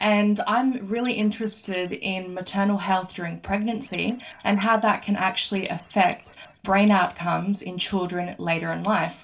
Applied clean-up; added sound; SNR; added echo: neural separator model SepFormer DNS4.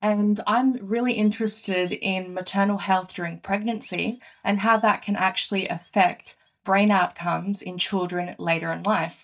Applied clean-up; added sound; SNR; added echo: neural mask model DeepFilterNet 3.